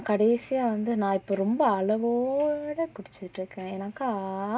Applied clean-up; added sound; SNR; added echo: none; none; none; none.